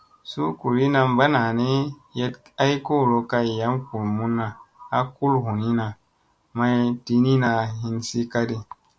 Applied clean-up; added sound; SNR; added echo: none; none; none; none.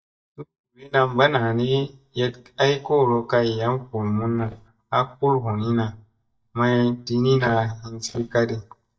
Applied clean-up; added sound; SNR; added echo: neural mask model DeepFilterNet 3.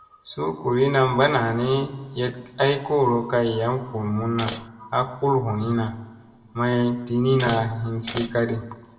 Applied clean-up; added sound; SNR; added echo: none; Scissors; 0 dB; reverberation time 1.2 s.